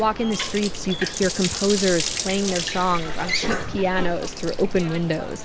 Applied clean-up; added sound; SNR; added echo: none; Cough + Water tap, faucet; 4 dB; none.